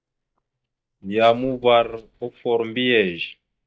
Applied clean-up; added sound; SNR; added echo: neural mask model DeepFilterNet 3.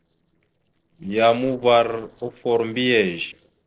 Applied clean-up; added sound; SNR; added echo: neural separator model SepFormer DNS4.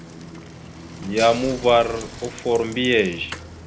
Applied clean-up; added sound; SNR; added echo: none; Shatter + Bicycle; 14 dB; none.